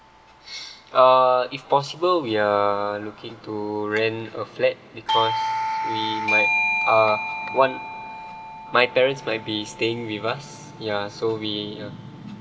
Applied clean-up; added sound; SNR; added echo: none; Doorbell; 6 dB; none.